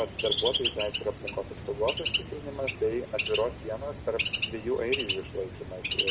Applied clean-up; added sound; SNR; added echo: none; Bird; 1 dB; reverberation time 0.7 s.